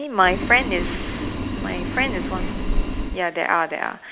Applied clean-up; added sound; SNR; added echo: none; Boiling; 1 dB; none.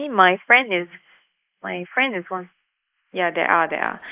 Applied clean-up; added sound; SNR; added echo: neural mask model Resemble Enhance denoiser.